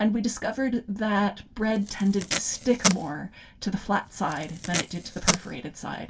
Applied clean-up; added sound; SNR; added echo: none; Packing tape, duct tape; 4 dB; reverberation time 0.2 s.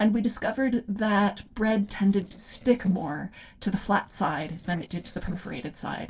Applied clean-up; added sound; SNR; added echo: neural separator model SepFormer DNS4.